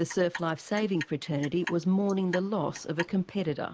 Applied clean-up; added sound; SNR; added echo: neural mask model Resemble Enhance denoiser.